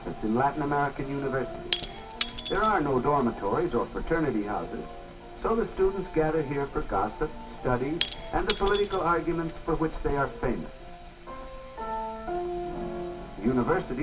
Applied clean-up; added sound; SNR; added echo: none; Shatter / Crushing; 11 dB; reverberation time 0.2 s.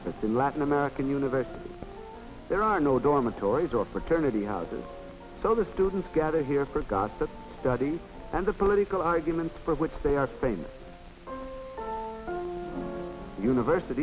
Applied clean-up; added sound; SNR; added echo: none; none; none; none.